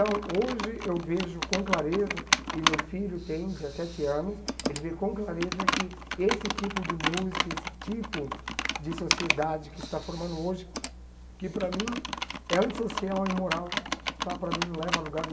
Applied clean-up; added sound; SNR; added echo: none; Computer keyboard; 1 dB; reverberation time 1.7 s.